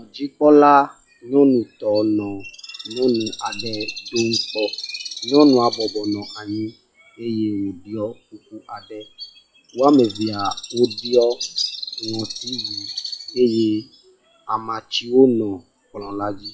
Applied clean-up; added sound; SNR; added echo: classical method log-MMSE.